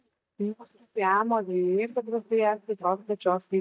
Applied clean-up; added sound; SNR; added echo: neural mask model DeepFilterNet 3.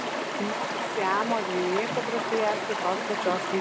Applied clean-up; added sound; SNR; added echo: none; Stream; 0 dB; none.